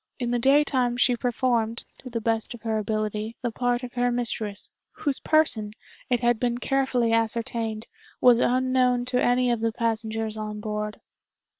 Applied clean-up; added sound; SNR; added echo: neural separator model SepFormer WHAM!.